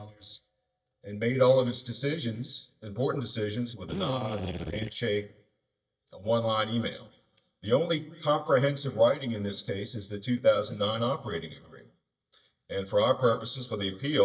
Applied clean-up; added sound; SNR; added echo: neural mask model DeepFilterNet 3.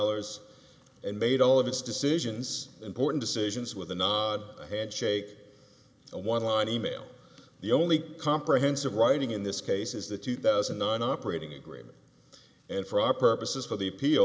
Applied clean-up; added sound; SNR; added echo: none; none; none; none.